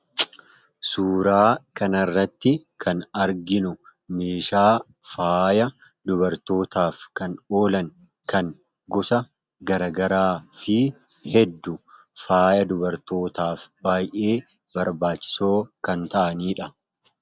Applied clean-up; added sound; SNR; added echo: none; none; none; none.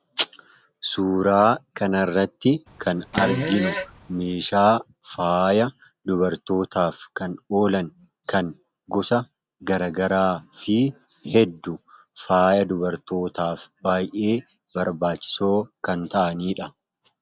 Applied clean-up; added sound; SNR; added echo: none; Fart; 5 dB; none.